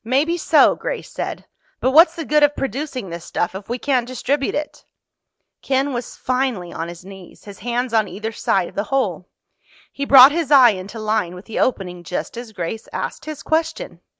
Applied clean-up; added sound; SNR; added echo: none; none; none; none.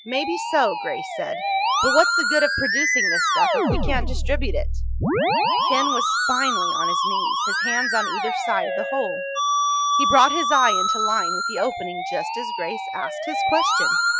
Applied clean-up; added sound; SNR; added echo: classical method Wiener filter.